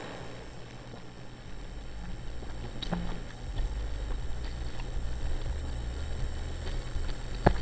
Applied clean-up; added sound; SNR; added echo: neural mask model DeepFilterNet 3.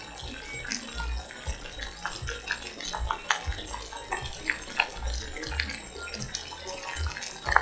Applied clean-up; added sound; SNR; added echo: classical method WPE with log-MMSE.